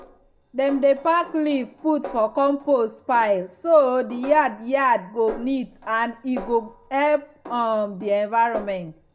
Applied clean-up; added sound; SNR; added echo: none; Snare drum; 19 dB; reverberation time 0.2 s.